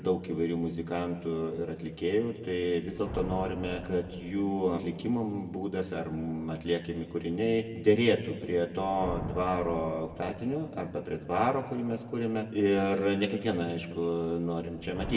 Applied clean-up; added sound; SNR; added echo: none; Thunder; 16 dB; reverberation time 1.6 s.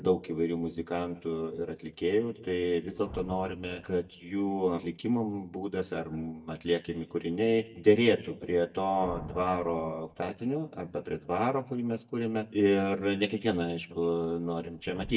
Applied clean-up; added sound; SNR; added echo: neural mask model DeepFilterNet 3.